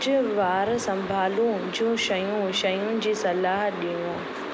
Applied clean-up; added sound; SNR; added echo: none; none; none; none.